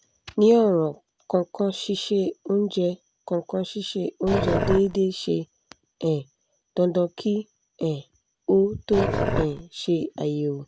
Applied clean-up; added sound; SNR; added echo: none; Growling; 2 dB; none.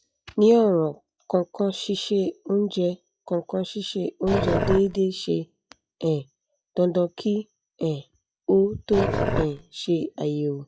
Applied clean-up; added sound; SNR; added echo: classical method log-MMSE.